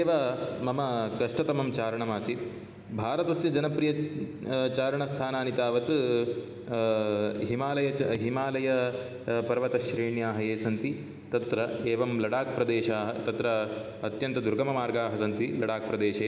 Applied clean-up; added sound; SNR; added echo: none; none; none; none.